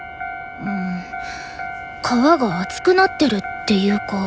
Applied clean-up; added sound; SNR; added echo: none; none; none; none.